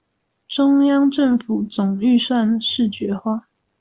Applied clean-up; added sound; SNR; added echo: none; none; none; none.